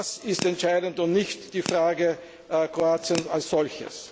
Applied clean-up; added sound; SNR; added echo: none; Crack / Crackle; 11 dB; none.